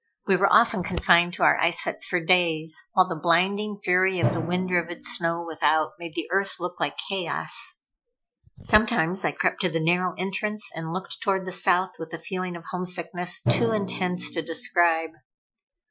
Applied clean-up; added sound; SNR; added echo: classical method Wiener filter.